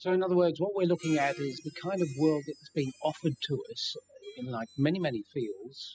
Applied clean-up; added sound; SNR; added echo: classical method spectral subtraction.